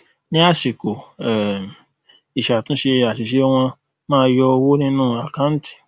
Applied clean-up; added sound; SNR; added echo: none; none; none; none.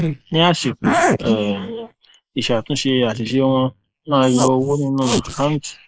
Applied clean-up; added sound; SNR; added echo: neural mask model Resemble Enhance denoiser.